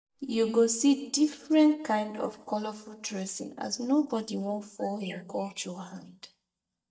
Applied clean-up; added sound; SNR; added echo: neural mask model DeepFilterNet 3.